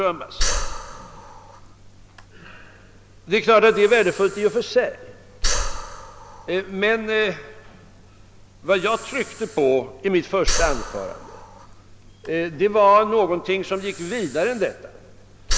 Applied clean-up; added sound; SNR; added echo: none; Breathing; 7 dB; none.